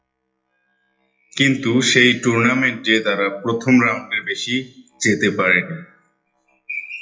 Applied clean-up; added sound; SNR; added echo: classical method WPE with log-MMSE.